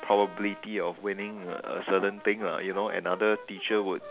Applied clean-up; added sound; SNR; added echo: none; Brass instrument; 17 dB; none.